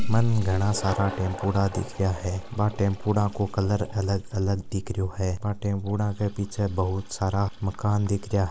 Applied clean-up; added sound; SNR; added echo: none; Toilet flush; 18 dB; none.